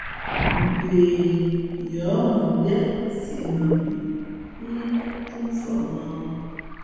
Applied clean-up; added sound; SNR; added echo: none; Waves, surf; 8 dB; reverberation time 2.1 s.